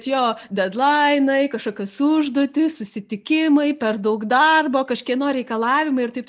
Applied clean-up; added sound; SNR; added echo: none; none; none; none.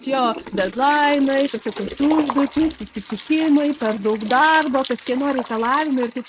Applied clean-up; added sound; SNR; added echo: neural mask model RNNoise.